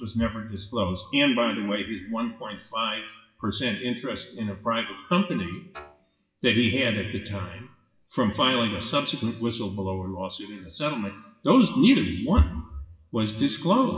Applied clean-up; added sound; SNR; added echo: classical method WPE with log-MMSE.